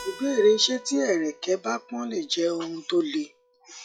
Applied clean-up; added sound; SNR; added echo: classical method log-MMSE.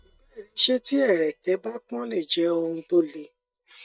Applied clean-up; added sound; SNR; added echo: neural mask model DeepFilterNet 3.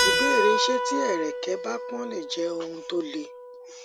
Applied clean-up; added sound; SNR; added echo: none; Keyboard (musical); -1 dB; none.